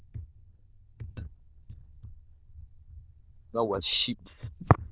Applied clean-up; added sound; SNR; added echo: neural diffusion model UNIVERSE++.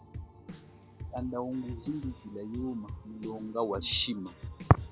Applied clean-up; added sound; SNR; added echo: none; Drum kit; 11 dB; none.